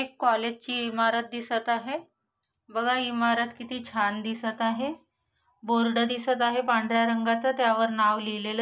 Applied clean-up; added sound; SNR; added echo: none; none; none; none.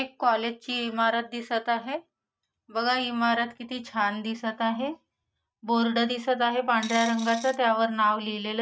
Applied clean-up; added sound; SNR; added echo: neural mask model RNNoise.